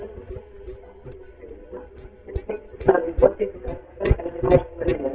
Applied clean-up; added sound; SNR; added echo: neural mask model DeepFilterNet 3.